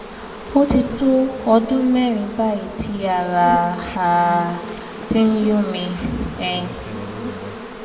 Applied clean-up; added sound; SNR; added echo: none; Insect; 12 dB; reverberation time 1.1 s.